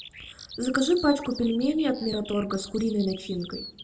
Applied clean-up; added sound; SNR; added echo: none; Bird vocalization, bird call, bird song; 16 dB; reverberation time 0.7 s.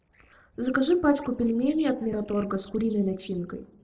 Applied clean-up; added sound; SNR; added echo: neural separator model SepFormer DNS4.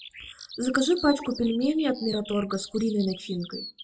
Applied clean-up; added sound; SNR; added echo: classical method WPE with log-MMSE.